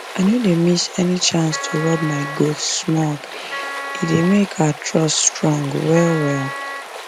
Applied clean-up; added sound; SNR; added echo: none; Wind instrument, woodwind instrument + Stream; 11 dB; none.